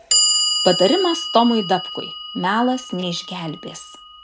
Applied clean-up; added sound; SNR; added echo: none; Clock; 2 dB; none.